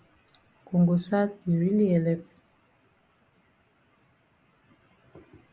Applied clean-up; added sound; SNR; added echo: none; none; none; none.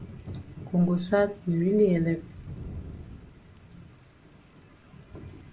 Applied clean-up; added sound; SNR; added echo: none; Thunder / Rain; 15 dB; reverberation time 0.2 s.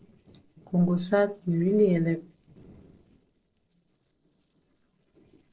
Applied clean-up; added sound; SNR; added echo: neural separator model SepFormer DNS4.